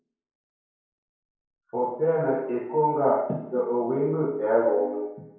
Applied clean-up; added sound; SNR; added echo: none; none; none; reverberation time 0.9 s.